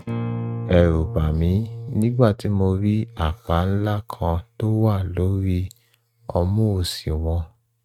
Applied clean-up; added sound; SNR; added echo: neural mask model RNNoise.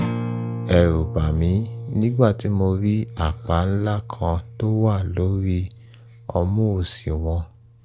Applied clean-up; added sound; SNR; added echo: none; Acoustic guitar; 11 dB; none.